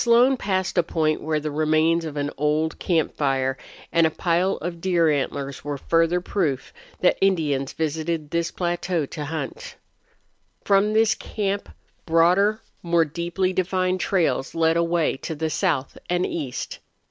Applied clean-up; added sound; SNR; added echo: none; none; none; none.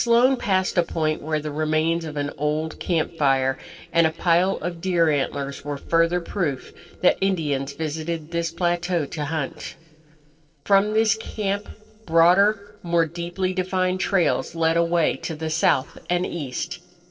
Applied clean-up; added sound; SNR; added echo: neural separator model SepFormer DNS4.